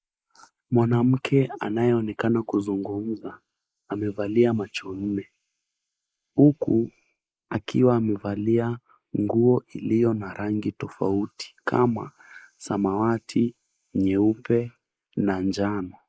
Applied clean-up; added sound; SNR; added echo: neural mask model Resemble Enhance denoiser.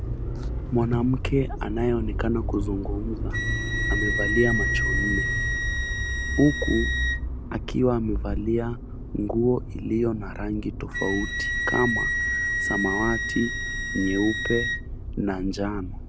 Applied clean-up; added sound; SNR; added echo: none; Motor vehicle (road) + Wind instrument, woodwind instrument; 0 dB; none.